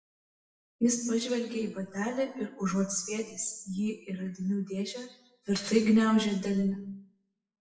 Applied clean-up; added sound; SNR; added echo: classical method WPE with log-MMSE.